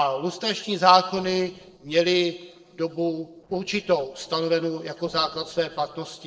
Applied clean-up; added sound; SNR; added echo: neural separator model SepFormer DNS4.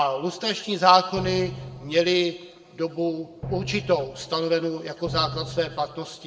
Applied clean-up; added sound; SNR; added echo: none; Drum; 10 dB; reverberation time 1.2 s.